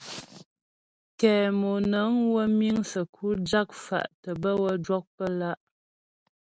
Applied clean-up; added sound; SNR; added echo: none; none; none; none.